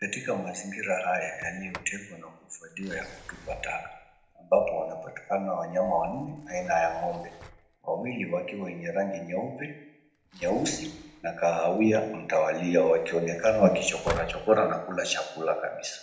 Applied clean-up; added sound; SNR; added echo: none; Sliding door; 19 dB; reverberation time 0.7 s.